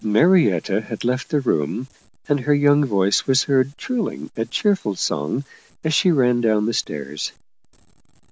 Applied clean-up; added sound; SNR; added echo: none; none; none; none.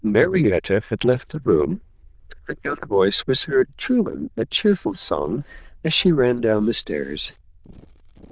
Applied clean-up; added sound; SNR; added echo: neural diffusion model UNIVERSE++.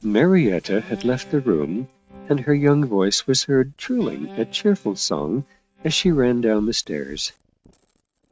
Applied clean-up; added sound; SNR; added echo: neural mask model RNNoise.